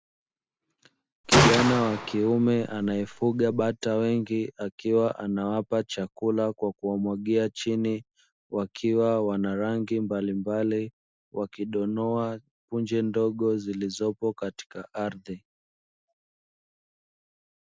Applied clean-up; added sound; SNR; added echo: none; Gunshot, gunfire; -1 dB; none.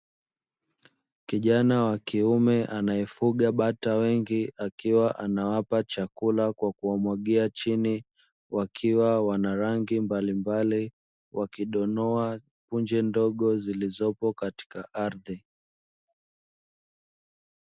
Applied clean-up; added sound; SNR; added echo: none; none; none; none.